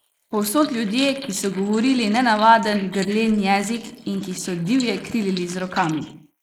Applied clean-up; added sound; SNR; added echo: neural mask model Resemble Enhance denoiser.